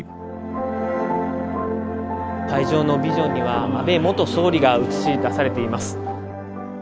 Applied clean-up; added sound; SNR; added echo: none; none; none; none.